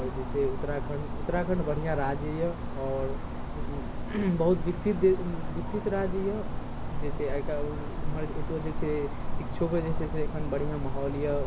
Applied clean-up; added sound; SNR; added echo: none; Insect; 0 dB; none.